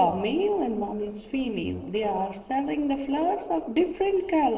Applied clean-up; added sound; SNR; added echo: neural separator model SepFormer DNS4.